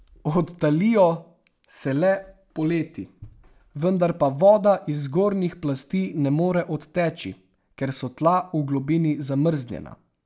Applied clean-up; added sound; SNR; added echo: none; none; none; none.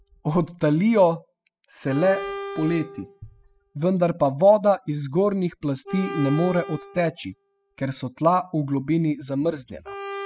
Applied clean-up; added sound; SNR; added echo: classical method spectral subtraction.